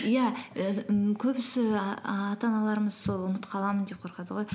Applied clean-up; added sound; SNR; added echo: none; none; none; none.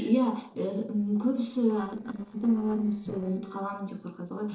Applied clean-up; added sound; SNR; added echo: neural separator model SepFormer DNS4.